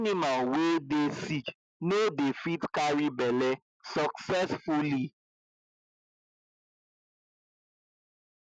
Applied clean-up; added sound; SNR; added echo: none; none; none; none.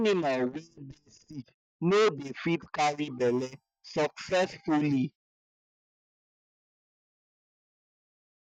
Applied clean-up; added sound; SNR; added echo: neural mask model DeepFilterNet 3.